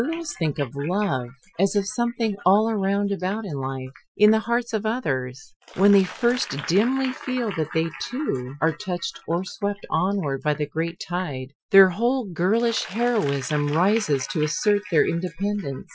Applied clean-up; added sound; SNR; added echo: classical method Wiener filter.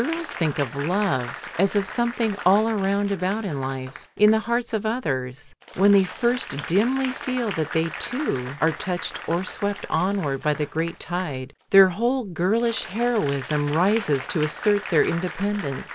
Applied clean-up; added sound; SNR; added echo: none; Applause / Crowd; 14 dB; none.